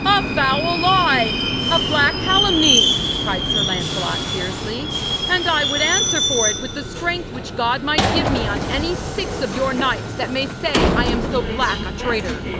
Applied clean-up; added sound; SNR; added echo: none; Subway, metro, underground; -1 dB; none.